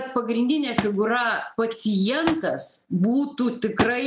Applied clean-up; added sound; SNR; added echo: none; Thump, thud; 10 dB; none.